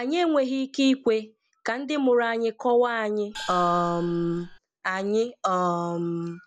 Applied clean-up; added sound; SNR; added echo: none; Gong; 15 dB; none.